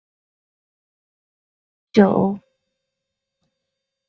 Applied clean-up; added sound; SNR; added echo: neural mask model DeepFilterNet 3.